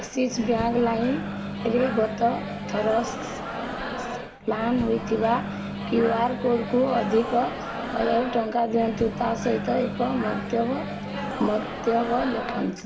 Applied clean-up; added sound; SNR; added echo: none; Microwave oven; 6 dB; reverberation time 0.7 s.